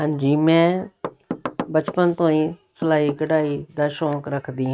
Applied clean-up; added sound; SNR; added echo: neural mask model RNNoise.